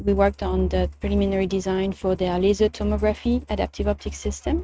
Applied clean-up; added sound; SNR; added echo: neural mask model RNNoise.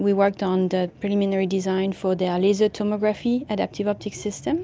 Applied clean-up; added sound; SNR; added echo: none; none; none; none.